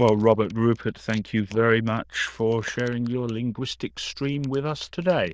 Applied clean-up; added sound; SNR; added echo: neural diffusion model UNIVERSE++.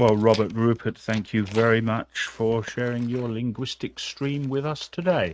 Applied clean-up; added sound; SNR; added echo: neural mask model RNNoise.